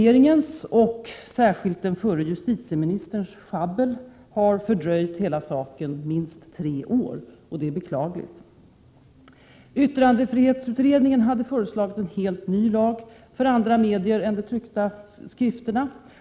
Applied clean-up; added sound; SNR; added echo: none; none; none; none.